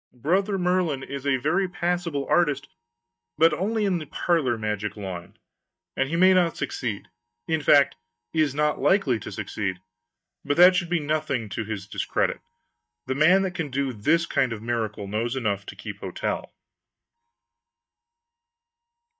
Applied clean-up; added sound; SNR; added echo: neural mask model DeepFilterNet 3.